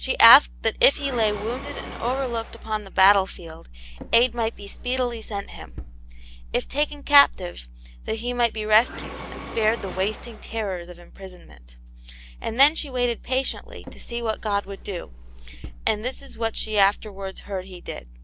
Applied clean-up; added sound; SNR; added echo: none; Mechanisms + Drawer open or close; 14 dB; none.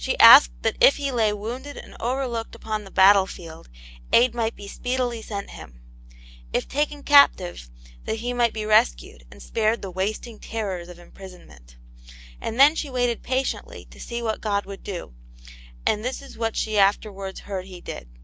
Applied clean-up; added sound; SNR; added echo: none; none; none; none.